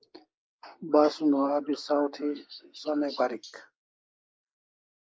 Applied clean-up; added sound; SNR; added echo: neural mask model Resemble Enhance denoiser.